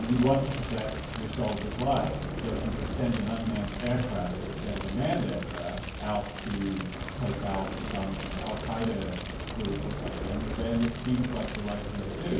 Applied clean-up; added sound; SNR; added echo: none; Fire; 4 dB; reverberation time 0.9 s.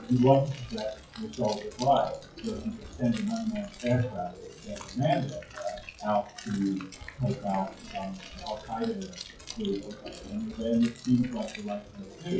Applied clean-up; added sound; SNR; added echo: classical method WPE with log-MMSE.